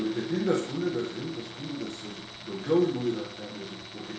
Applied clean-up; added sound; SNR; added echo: none; Tools; 13 dB; reverberation time 0.5 s.